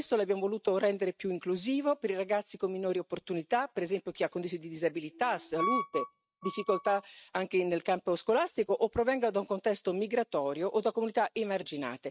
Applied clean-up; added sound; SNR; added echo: neural mask model RNNoise.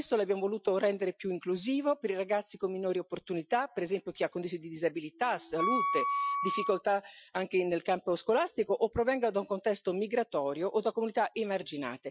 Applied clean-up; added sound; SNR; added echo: classical method Wiener filter.